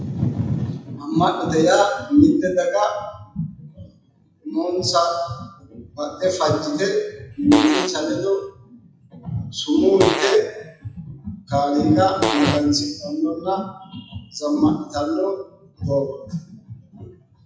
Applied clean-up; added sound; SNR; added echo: classical method WPE with log-MMSE.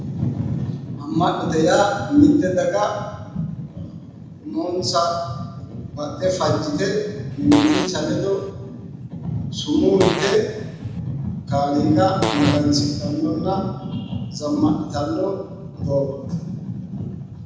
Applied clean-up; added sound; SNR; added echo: none; Fart; 7 dB; reverberation time 1.0 s.